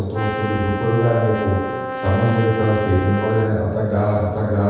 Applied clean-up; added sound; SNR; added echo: none; Brass instrument; 8 dB; reverberation time 1.2 s.